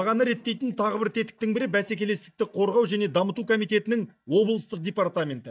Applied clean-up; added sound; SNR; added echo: neural mask model DeepFilterNet 3.